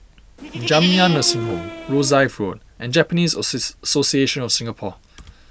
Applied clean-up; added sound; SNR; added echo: none; Livestock, farm animals, working animals; 6 dB; none.